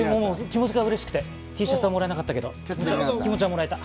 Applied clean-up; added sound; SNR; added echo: none; none; none; none.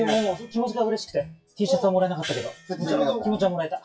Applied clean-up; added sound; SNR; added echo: classical method WPE with log-MMSE.